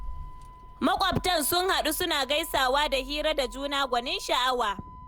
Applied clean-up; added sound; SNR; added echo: none; Motor vehicle (road); 15 dB; none.